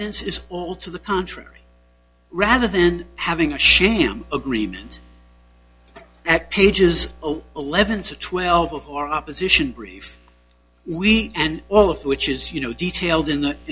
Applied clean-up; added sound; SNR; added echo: none; none; none; none.